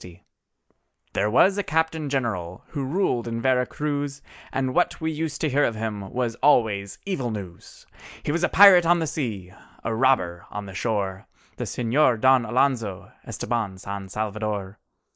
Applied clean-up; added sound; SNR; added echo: neural mask model Resemble Enhance denoiser.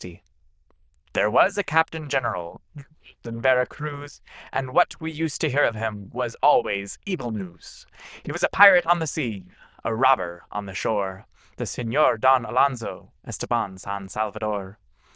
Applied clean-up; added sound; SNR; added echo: neural diffusion model UNIVERSE++.